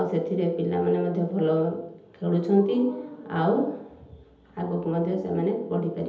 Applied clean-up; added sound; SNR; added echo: none; none; none; reverberation time 0.8 s.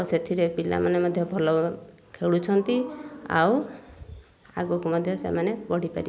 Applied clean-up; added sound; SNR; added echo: none; none; none; none.